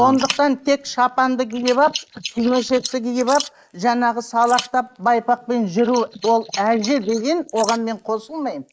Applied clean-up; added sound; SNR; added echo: neural mask model Resemble Enhance denoiser.